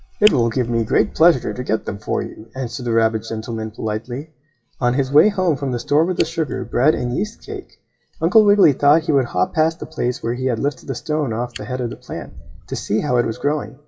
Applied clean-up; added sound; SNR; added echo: classical method WPE with log-MMSE.